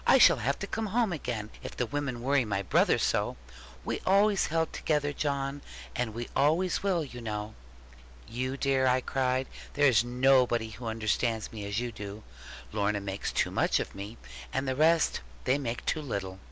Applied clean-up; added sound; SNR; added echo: none; none; none; none.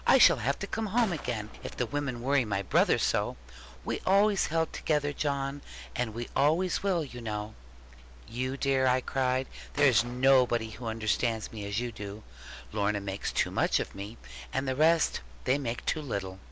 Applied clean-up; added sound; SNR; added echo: none; Gunshot, gunfire; 17 dB; none.